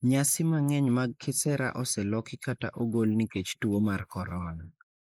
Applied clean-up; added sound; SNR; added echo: neural mask model Resemble Enhance denoiser.